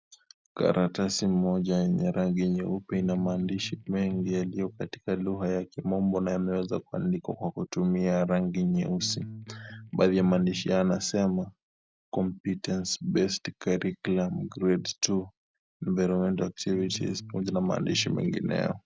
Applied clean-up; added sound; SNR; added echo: none; Electric guitar; 15 dB; none.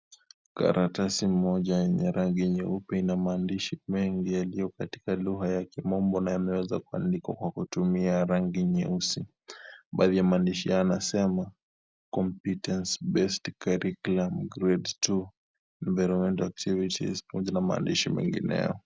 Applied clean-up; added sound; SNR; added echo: none; none; none; none.